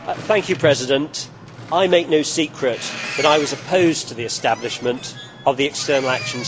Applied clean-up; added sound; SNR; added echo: none; Boat, Water vehicle; 12 dB; none.